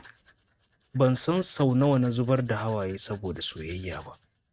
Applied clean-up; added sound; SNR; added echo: neural mask model RNNoise.